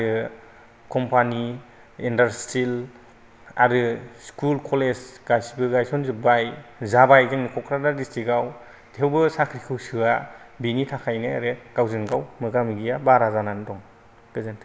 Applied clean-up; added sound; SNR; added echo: none; none; none; none.